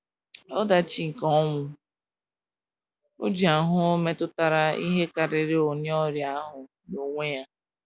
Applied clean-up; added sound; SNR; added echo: none; none; none; none.